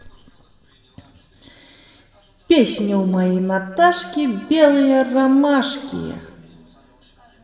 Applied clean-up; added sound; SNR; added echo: none; none; none; reverberation time 1.6 s.